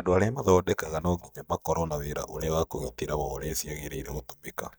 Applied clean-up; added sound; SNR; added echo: neural mask model DeepFilterNet 3.